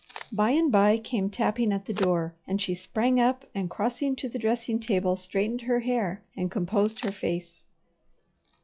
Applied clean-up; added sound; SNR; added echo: classical method log-MMSE.